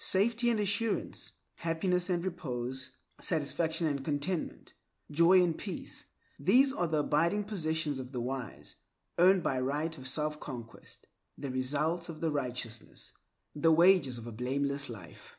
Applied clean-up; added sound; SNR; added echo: none; none; none; none.